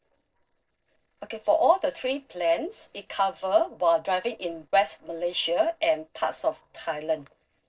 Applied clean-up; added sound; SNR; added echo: neural separator model SepFormer DNS4.